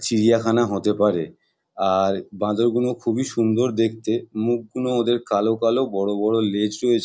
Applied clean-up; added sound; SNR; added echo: none; none; none; none.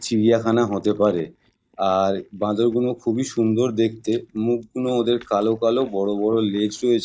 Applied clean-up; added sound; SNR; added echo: neural mask model DeepFilterNet 3.